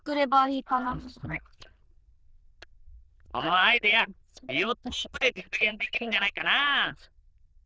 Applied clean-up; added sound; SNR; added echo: neural diffusion model UNIVERSE++.